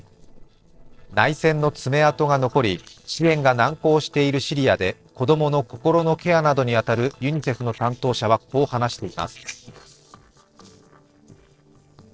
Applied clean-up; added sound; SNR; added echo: neural separator model SepFormer DNS4.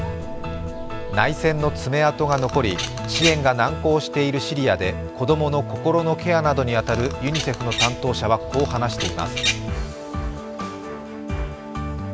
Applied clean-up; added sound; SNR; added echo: none; Bird vocalization, bird call, bird song; 6 dB; none.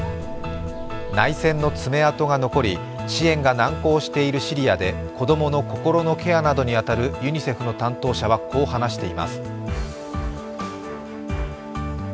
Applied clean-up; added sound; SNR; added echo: none; none; none; none.